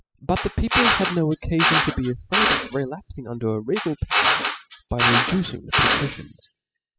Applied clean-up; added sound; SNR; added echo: classical method spectral subtraction.